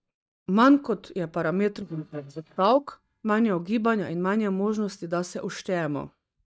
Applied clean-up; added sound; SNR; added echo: neural mask model DeepFilterNet 3.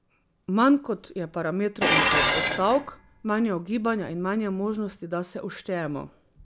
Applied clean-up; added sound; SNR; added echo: none; Dishes, pots, and pans; 0 dB; none.